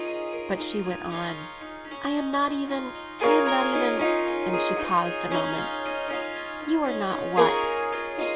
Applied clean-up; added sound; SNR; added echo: none; Harp; -2 dB; none.